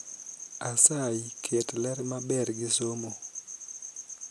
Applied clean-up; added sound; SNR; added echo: none; none; none; none.